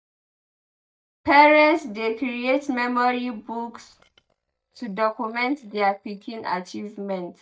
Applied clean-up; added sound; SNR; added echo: neural mask model DeepFilterNet 3.